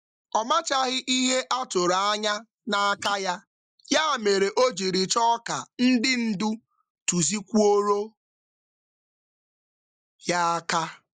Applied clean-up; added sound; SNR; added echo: neural mask model Resemble Enhance denoiser.